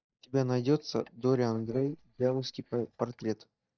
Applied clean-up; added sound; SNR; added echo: neural mask model DeepFilterNet 3.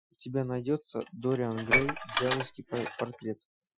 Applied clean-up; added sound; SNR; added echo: classical method Wiener filter.